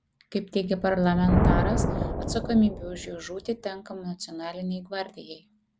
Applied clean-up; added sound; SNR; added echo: none; Thunder; 1 dB; none.